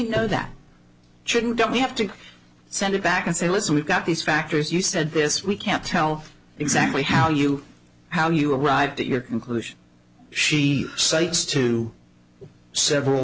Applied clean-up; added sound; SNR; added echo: none; none; none; none.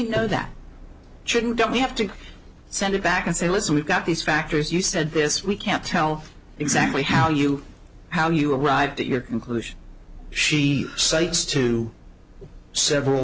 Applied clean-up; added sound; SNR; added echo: none; Subway, metro, underground; 20 dB; none.